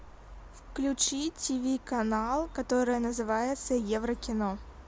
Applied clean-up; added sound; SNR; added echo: none; none; none; none.